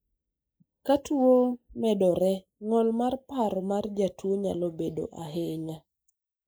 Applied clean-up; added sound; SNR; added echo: neural mask model Resemble Enhance denoiser.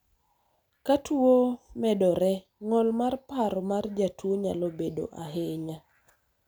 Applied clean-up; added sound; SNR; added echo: none; none; none; none.